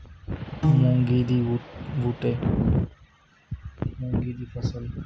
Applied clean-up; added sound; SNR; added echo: none; Piano; -1 dB; none.